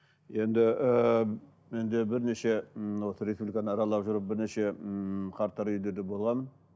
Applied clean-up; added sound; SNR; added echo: none; none; none; none.